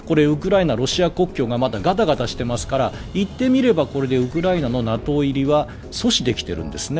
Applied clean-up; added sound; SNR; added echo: none; Explosion; 17 dB; none.